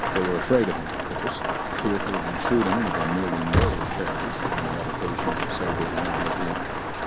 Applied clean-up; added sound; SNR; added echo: none; Rain + Car; -2 dB; none.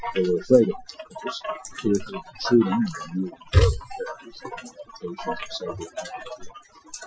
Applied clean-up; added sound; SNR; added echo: classical method Wiener filter.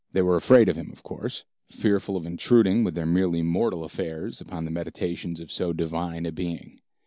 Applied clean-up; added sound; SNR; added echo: none; none; none; none.